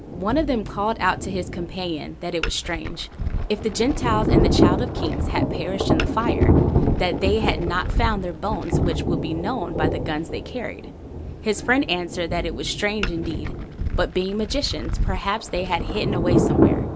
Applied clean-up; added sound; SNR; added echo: none; Glass + Thunder / Rain; -3 dB; none.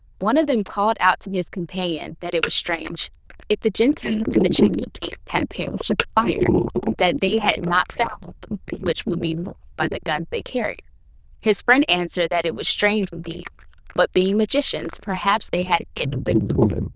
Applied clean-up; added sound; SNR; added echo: neural diffusion model UNIVERSE++.